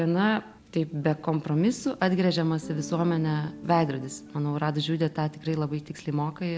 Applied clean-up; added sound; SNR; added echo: none; Guitar; 20 dB; none.